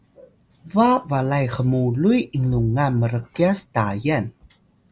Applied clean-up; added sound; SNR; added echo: none; none; none; none.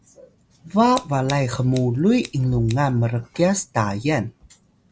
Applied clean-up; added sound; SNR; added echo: none; Scissors; 19 dB; none.